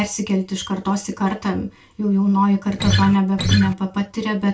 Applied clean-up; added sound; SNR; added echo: none; Acoustic guitar; -1 dB; reverberation time 0.2 s.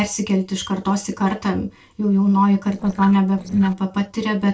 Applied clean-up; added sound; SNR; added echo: neural separator model SepFormer DNS4.